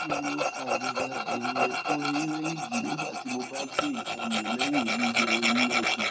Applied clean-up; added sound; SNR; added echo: none; Tools; -3 dB; reverberation time 0.2 s.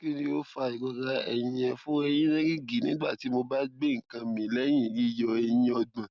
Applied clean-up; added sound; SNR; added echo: none; none; none; none.